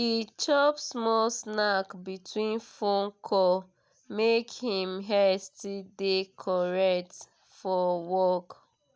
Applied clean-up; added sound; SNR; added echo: none; none; none; none.